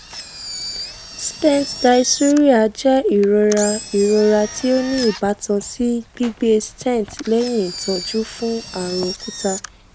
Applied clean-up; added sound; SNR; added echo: none; Engine; 13 dB; none.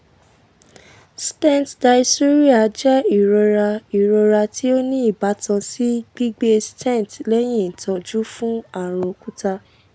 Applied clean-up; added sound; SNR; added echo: none; none; none; none.